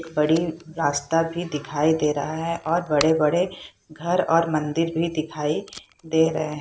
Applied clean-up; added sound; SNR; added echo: none; Packing tape, duct tape; 20 dB; none.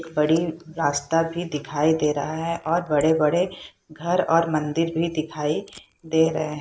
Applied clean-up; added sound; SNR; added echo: neural mask model Resemble Enhance denoiser.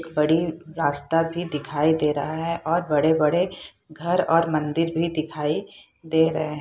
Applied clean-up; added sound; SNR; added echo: none; none; none; none.